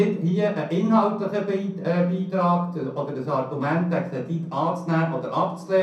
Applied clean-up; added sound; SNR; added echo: none; none; none; reverberation time 0.6 s.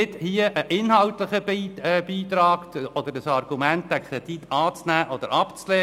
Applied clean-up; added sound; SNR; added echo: none; none; none; none.